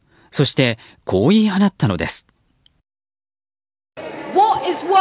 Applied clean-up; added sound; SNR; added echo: none; none; none; none.